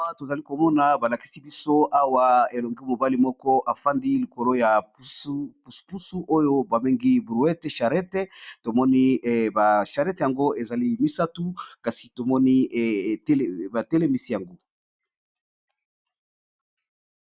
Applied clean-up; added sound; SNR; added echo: none; none; none; none.